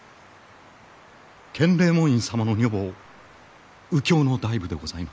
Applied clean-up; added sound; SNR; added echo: none; none; none; none.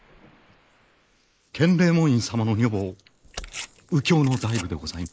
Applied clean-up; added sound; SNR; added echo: neural mask model Resemble Enhance denoiser.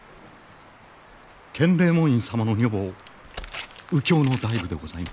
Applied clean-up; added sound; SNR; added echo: none; Tearing; 18 dB; none.